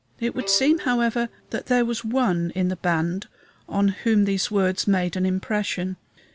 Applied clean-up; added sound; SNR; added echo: none; Bowed string instrument; 19 dB; none.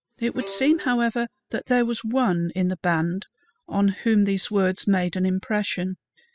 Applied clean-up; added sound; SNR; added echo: classical method spectral subtraction.